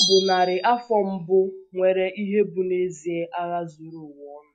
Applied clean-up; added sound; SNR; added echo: classical method log-MMSE.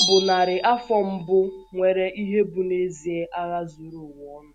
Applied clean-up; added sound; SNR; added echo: none; Bell; 10 dB; none.